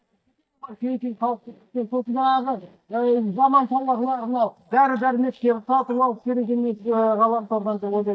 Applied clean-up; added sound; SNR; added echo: neural mask model DeepFilterNet 3.